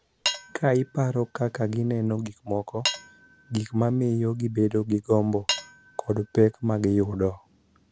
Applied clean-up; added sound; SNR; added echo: none; Cutlery, silverware / Dishes, pots, and pans; 12 dB; none.